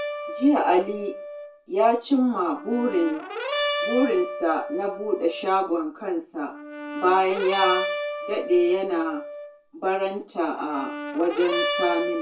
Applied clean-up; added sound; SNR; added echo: none; Brass instrument; 7 dB; reverberation time 0.2 s.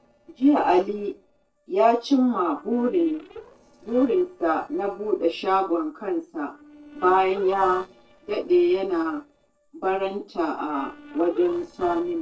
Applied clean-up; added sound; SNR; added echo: neural separator model SepFormer DNS4.